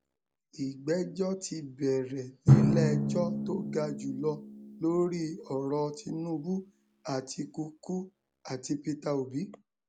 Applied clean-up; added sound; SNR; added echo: none; Drum; 0 dB; none.